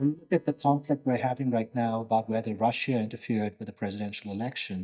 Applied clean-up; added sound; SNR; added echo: neural mask model DeepFilterNet 3.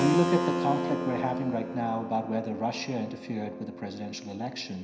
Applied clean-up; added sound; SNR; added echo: none; Keyboard (musical); 3 dB; reverberation time 0.9 s.